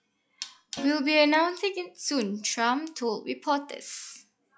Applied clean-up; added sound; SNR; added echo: classical method log-MMSE.